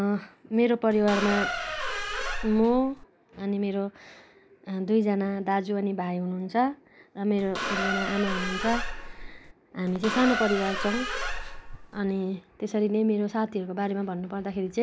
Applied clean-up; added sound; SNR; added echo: none; Squeak; 4 dB; none.